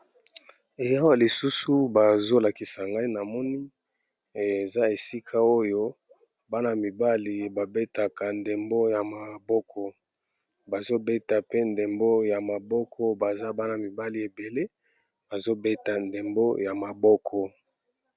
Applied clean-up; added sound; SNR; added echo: none; none; none; none.